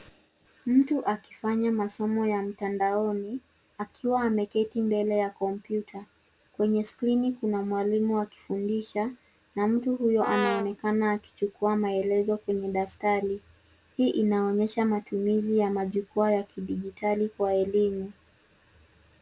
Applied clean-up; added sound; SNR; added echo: none; Brass instrument; 5 dB; none.